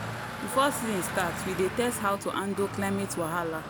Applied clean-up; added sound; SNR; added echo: none; Traffic noise, roadway noise; 7 dB; none.